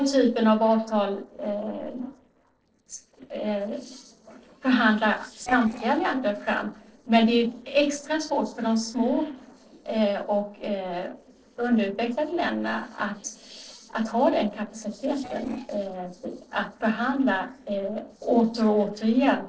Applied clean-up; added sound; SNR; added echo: neural separator model SepFormer DNS4.